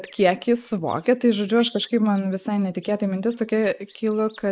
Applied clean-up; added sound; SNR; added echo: neural mask model Resemble Enhance denoiser.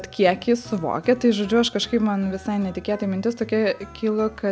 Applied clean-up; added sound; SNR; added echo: none; none; none; none.